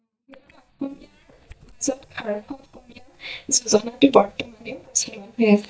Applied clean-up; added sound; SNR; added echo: neural mask model DeepFilterNet 3.